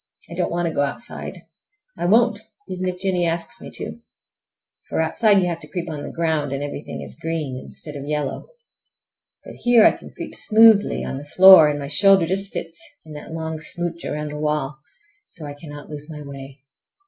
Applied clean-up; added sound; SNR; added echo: none; none; none; none.